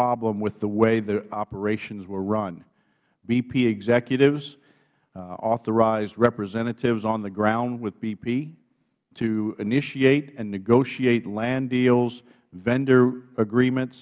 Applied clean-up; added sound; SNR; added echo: none; none; none; none.